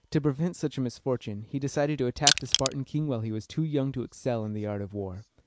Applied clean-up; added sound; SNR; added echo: none; Crushing; -3 dB; none.